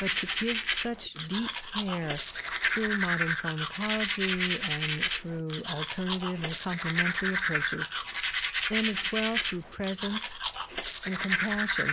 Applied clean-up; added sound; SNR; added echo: none; Domestic sounds, home sounds; -2 dB; none.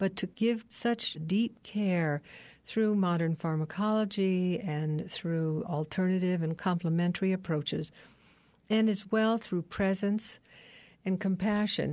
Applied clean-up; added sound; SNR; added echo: none; none; none; none.